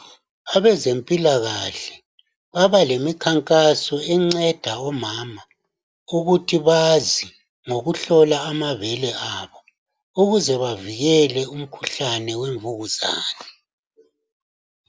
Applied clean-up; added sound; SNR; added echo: none; none; none; none.